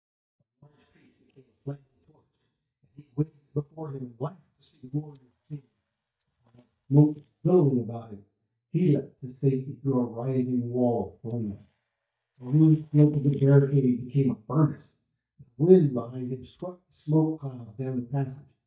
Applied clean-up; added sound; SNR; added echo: neural mask model DeepFilterNet 3.